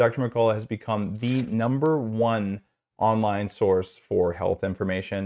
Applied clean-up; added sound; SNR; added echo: neural mask model RNNoise.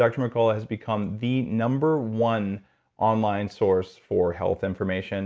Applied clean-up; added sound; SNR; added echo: none; none; none; none.